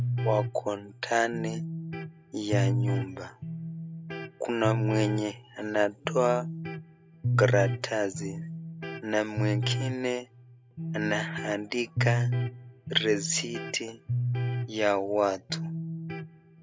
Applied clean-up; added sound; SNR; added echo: none; Electric guitar; 1 dB; none.